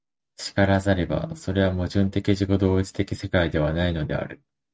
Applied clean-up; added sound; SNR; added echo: none; none; none; none.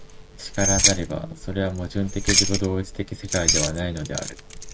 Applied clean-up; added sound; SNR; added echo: none; Keys jangling; -1 dB; none.